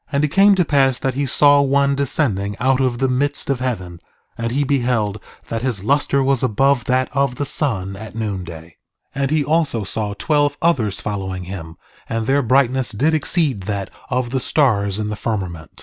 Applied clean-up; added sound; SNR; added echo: none; none; none; none.